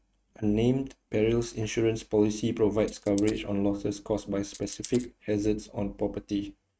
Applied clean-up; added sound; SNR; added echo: neural mask model RNNoise.